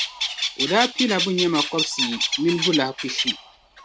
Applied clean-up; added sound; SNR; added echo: none; Bird; 2 dB; none.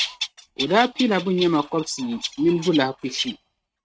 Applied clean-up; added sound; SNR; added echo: neural mask model RNNoise.